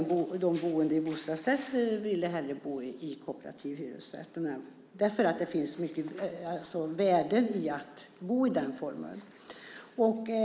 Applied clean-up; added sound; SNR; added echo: none; none; none; none.